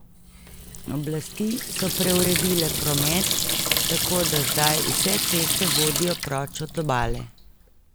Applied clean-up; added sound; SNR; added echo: none; Sink (filling or washing) / Water tap, faucet; -1 dB; none.